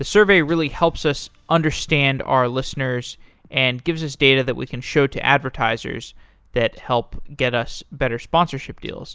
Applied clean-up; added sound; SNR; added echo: none; none; none; none.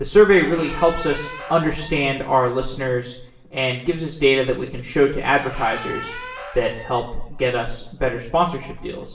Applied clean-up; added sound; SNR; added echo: none; Squeak; 15 dB; reverberation time 0.8 s.